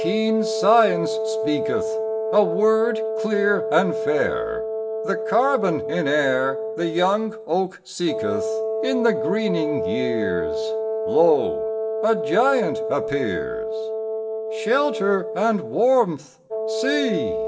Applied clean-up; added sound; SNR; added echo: none; Wind instrument, woodwind instrument; 2 dB; reverberation time 0.5 s.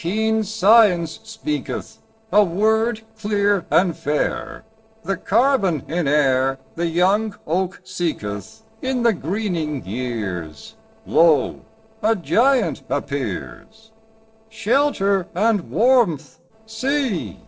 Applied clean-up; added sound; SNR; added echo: neural separator model SepFormer DNS4.